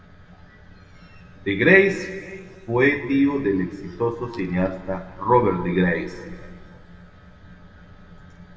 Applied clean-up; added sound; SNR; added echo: none; none; none; reverberation time 1.6 s.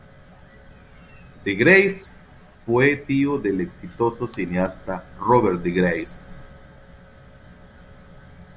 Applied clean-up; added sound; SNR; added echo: none; none; none; none.